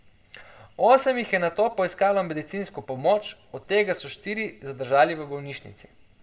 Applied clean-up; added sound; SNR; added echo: none; none; none; reverberation time 0.3 s.